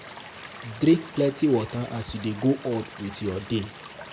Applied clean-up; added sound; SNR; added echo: none; Stream / Liquid; 16 dB; none.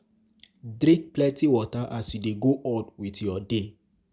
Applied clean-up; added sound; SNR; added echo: none; none; none; none.